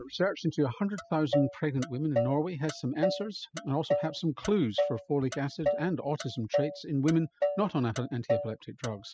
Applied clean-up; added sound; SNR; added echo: classical method spectral subtraction.